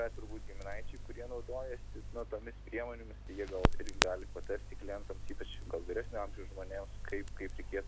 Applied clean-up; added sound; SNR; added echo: none; Crackle; -4 dB; none.